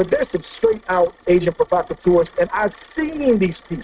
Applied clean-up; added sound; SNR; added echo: neural mask model RNNoise.